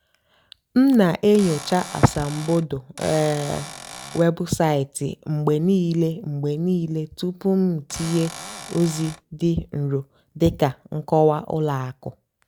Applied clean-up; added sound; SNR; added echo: none; Cupboard open or close / Door; 14 dB; none.